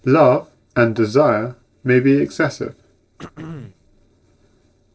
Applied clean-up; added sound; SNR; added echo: neural separator model SepFormer DNS4.